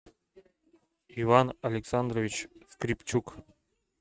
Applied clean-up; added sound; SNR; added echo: neural mask model RNNoise.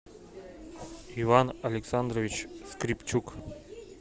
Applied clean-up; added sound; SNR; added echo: none; Whoosh, swoosh, swish; 19 dB; none.